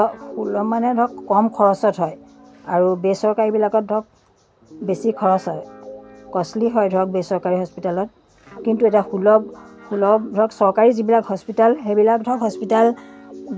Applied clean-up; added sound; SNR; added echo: none; Guitar; 20 dB; none.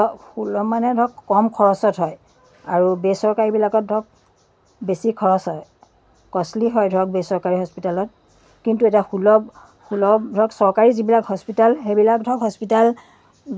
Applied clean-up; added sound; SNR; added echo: none; none; none; none.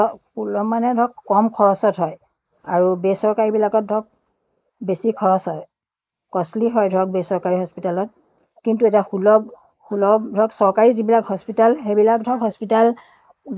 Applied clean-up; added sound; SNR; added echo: neural mask model Resemble Enhance denoiser.